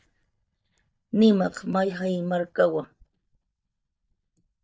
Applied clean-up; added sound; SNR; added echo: neural mask model DeepFilterNet 3.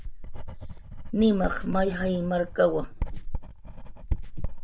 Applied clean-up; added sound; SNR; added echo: none; Writing; 3 dB; none.